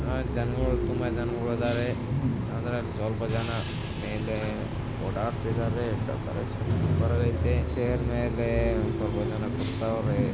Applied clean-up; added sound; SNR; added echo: none; Bus / Engine; -2 dB; none.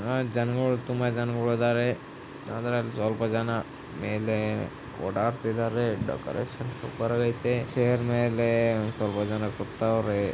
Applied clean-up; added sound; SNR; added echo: none; none; none; none.